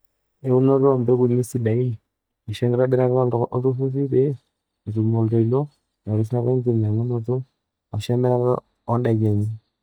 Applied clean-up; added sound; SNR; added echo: neural mask model DeepFilterNet 3.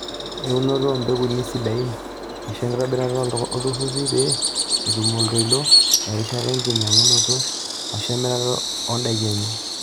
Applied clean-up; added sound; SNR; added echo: none; Bird vocalization, bird call, bird song; -1 dB; none.